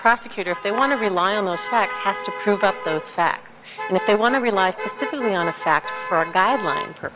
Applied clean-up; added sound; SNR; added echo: none; Motor vehicle (road); 9 dB; none.